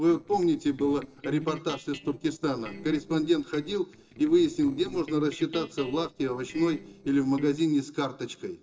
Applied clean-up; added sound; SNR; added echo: neural separator model SepFormer DNS4.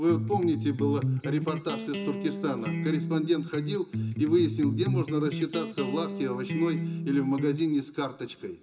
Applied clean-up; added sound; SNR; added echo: none; Electric guitar; 3 dB; reverberation time 0.2 s.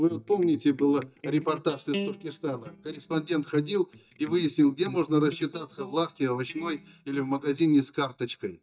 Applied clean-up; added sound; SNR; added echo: neural mask model DeepFilterNet 3.